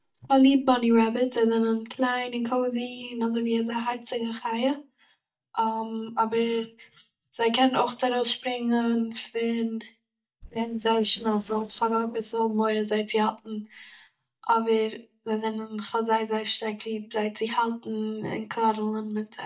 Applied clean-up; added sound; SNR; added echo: neural mask model DeepFilterNet 3.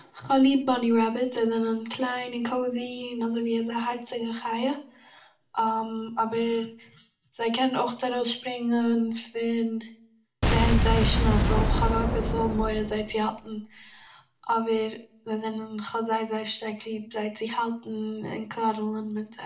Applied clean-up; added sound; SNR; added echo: none; Boom; -3 dB; reverberation time 0.4 s.